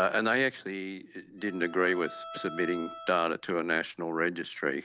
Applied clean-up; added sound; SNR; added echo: none; Bowed string instrument; 15 dB; none.